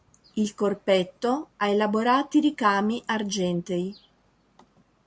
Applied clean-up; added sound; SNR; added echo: none; none; none; none.